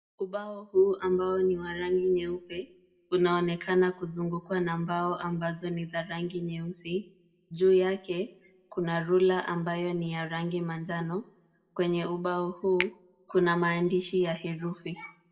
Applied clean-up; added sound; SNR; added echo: none; Finger snapping; 13 dB; reverberation time 0.5 s.